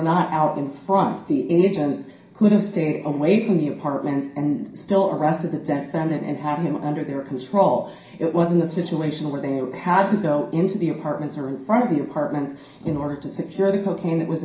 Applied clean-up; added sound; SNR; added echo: none; none; none; reverberation time 0.5 s.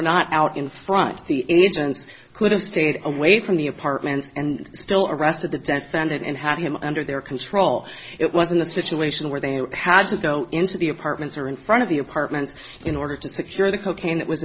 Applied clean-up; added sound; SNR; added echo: none; none; none; none.